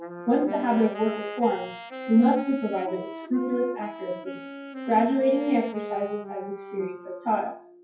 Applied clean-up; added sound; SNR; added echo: classical method WPE with log-MMSE.